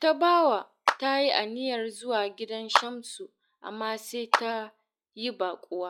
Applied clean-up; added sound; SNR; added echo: classical method log-MMSE.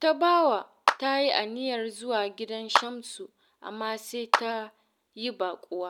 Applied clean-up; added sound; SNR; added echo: none; Clapping; 3 dB; none.